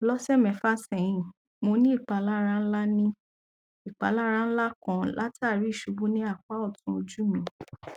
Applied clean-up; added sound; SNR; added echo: none; none; none; none.